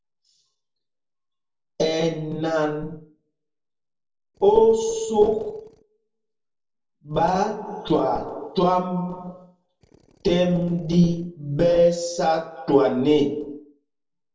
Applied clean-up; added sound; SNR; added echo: neural separator model SepFormer DNS4.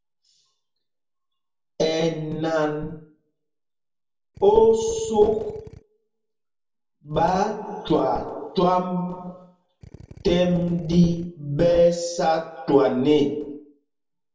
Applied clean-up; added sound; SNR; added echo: none; Drill; 20 dB; reverberation time 0.4 s.